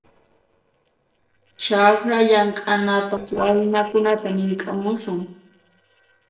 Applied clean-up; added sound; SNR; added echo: neural separator model SepFormer DNS4.